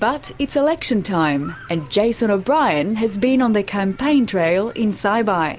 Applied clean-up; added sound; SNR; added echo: none; none; none; none.